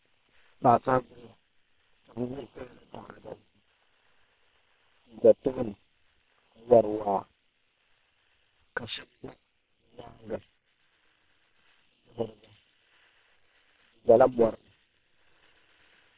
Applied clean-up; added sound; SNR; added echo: neural separator model SepFormer WHAM!.